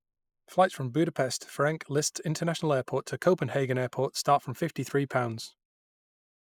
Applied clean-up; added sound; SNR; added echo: neural mask model Resemble Enhance denoiser.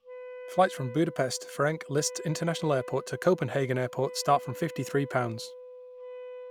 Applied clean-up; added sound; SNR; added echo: none; Wind instrument, woodwind instrument; 13 dB; none.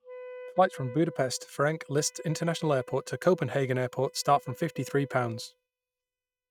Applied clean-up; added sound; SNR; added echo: neural mask model RNNoise.